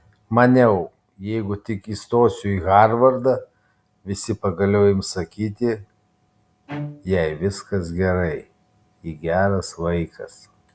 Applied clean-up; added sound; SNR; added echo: none; Bowed string instrument; 15 dB; none.